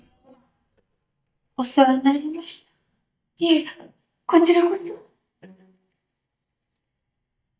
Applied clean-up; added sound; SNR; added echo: neural mask model DeepFilterNet 3.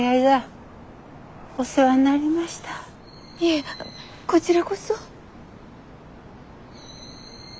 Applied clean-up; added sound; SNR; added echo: none; none; none; none.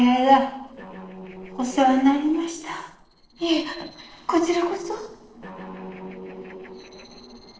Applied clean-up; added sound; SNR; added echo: neural separator model SepFormer DNS4.